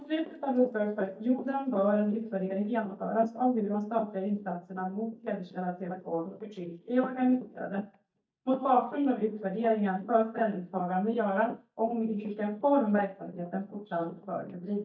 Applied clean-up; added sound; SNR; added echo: neural mask model DeepFilterNet 3.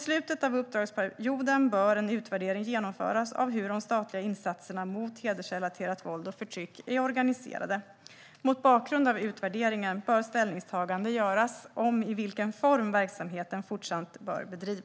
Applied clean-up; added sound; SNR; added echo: none; none; none; none.